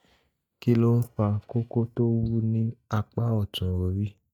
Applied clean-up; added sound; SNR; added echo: neural mask model DeepFilterNet 3.